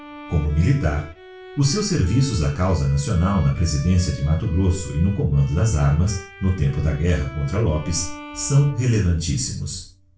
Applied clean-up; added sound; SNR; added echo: none; Bowed string instrument; 19 dB; reverberation time 0.3 s.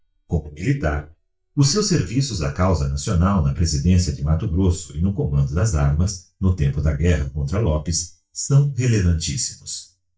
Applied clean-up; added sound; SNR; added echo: neural mask model DeepFilterNet 3.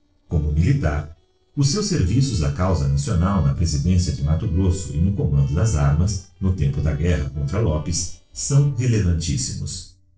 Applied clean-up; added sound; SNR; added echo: neural separator model SepFormer DNS4.